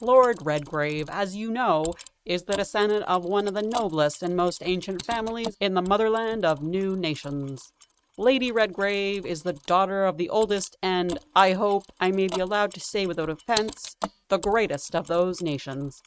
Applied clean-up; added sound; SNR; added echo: neural mask model RNNoise.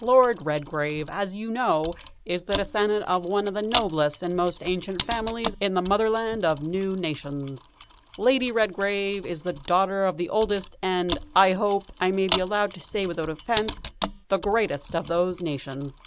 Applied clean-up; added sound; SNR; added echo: none; Mechanisms; 9 dB; none.